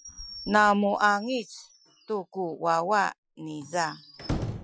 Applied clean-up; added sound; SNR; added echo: classical method Wiener filter.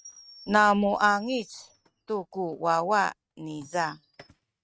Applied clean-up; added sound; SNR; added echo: neural mask model RNNoise.